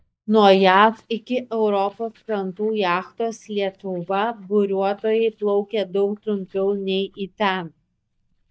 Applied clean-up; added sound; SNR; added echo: neural mask model DeepFilterNet 3.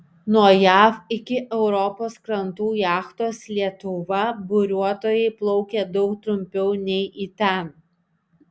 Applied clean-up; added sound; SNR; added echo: none; none; none; none.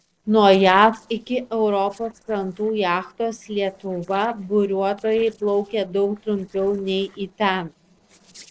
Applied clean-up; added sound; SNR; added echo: neural separator model SepFormer DNS4.